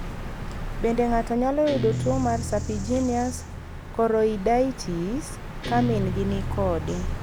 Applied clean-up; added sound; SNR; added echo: none; Bird vocalization, bird call, bird song + Guitar; 5 dB; none.